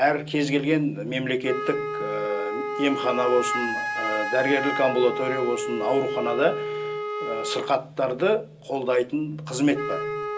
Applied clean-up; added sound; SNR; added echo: none; Wind instrument, woodwind instrument; 5 dB; reverberation time 0.2 s.